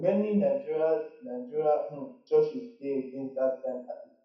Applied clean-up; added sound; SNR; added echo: none; none; none; reverberation time 0.7 s.